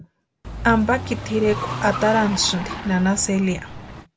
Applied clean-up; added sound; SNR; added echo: none; Car; 8 dB; none.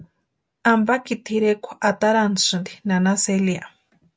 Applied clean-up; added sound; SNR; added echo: none; none; none; none.